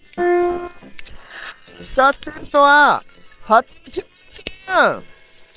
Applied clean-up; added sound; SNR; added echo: neural separator model SepFormer WHAM!.